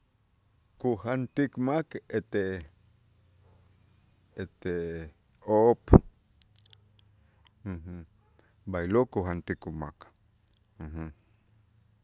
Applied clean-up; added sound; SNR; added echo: none; none; none; none.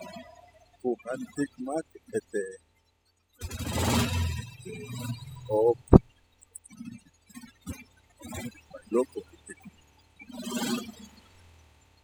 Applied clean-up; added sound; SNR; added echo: classical method spectral subtraction.